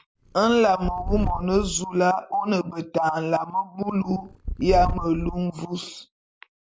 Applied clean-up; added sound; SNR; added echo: none; Purr; 7 dB; none.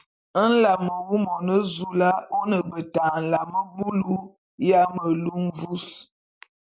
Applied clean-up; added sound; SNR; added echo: none; none; none; none.